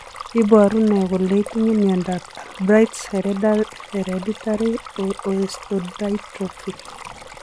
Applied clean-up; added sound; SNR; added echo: none; Stream; 17 dB; none.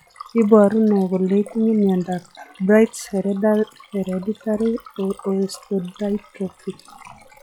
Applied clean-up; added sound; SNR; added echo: classical method log-MMSE.